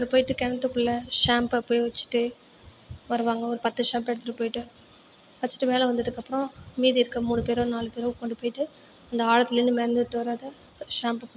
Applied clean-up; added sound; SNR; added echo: none; none; none; none.